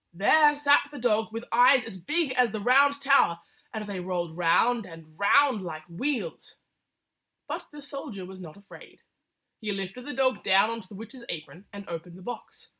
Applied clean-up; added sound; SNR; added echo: none; none; none; none.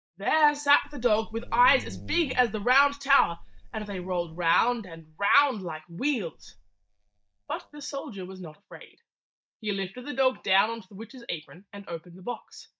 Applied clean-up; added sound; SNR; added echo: neural mask model DeepFilterNet 3.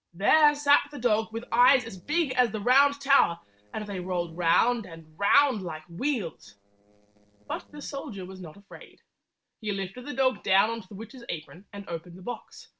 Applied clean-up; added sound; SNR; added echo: neural separator model SepFormer DNS4.